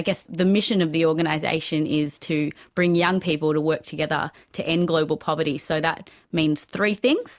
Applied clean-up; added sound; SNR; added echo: none; none; none; none.